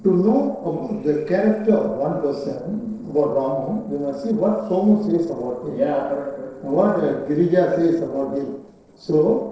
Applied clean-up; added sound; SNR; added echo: neural separator model SepFormer DNS4.